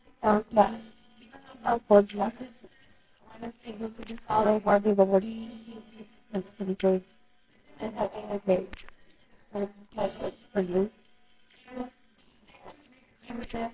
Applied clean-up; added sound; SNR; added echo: neural separator model SepFormer WHAMR!.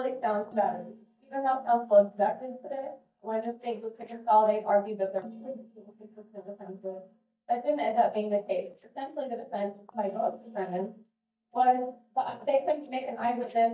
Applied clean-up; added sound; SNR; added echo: neural mask model DeepFilterNet 3.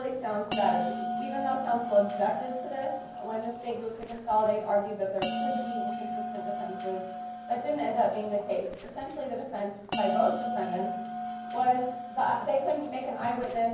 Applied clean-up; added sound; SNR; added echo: none; Bell; 6 dB; reverberation time 0.9 s.